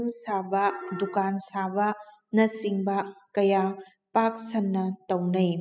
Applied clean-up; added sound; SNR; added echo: classical method spectral subtraction.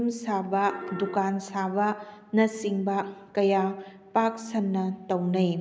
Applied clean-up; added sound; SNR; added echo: none; Piano; 10 dB; none.